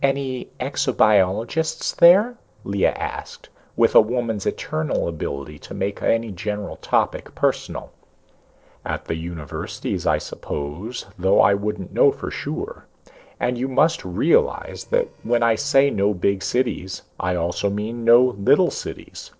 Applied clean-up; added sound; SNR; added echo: neural separator model SepFormer DNS4.